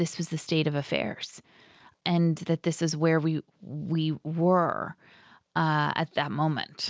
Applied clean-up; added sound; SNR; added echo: none; none; none; none.